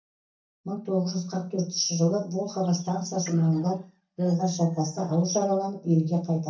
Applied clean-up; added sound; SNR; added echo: neural mask model DeepFilterNet 3.